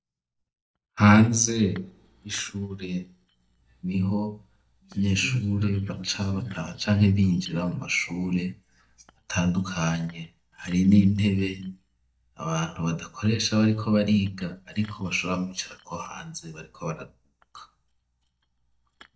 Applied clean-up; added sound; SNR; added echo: neural mask model DeepFilterNet 3.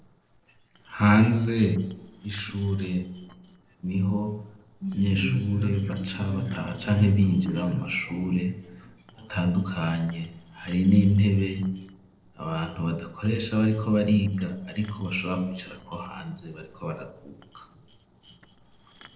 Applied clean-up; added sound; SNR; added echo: neural separator model SepFormer DNS4.